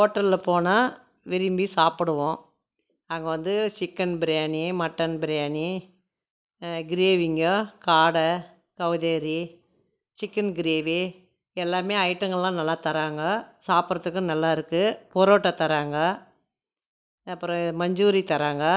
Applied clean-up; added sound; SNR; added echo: neural mask model Resemble Enhance denoiser.